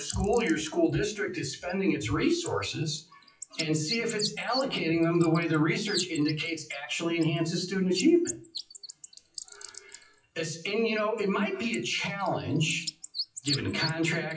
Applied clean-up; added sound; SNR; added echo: classical method WPE with log-MMSE.